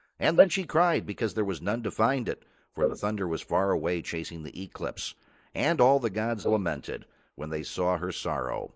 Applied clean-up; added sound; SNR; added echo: neural mask model Resemble Enhance denoiser.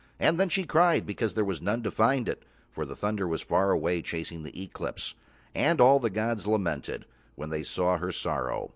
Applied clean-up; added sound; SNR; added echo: none; none; none; none.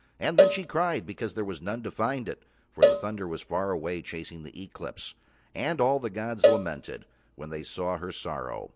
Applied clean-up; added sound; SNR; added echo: none; Cowbell; -3 dB; none.